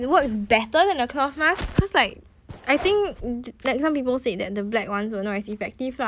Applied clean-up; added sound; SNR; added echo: none; none; none; none.